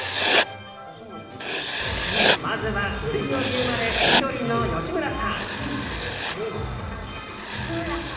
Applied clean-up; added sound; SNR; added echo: none; Writing; 0 dB; reverberation time 1.2 s.